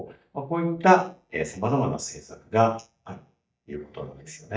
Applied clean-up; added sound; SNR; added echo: neural mask model DeepFilterNet 3.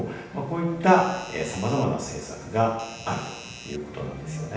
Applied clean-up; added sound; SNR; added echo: none; Doorbell; 16 dB; reverberation time 0.9 s.